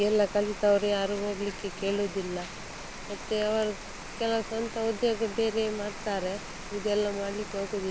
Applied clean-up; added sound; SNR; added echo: none; Rain; 10 dB; none.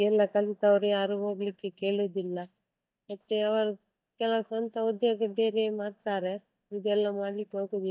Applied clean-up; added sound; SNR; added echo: neural mask model DeepFilterNet 3.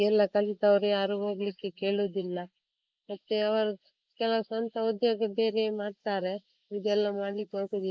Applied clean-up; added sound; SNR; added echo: neural mask model Resemble Enhance denoiser.